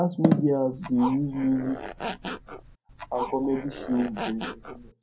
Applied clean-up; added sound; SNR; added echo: none; Zipper (clothing); 10 dB; reverberation time 0.2 s.